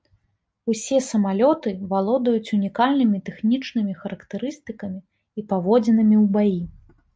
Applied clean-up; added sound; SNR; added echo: none; none; none; none.